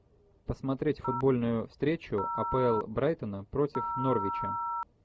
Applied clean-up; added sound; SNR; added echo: none; Telephone; 5 dB; none.